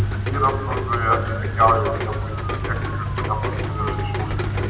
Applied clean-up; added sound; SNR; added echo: none; Rain; 5 dB; reverberation time 1.7 s.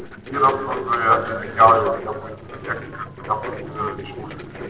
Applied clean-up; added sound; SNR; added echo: neural separator model SepFormer DNS4.